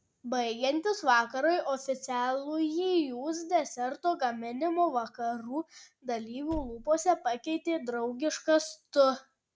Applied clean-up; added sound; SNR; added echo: none; Slam / Car; 16 dB; none.